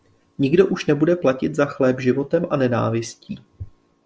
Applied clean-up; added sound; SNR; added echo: none; none; none; none.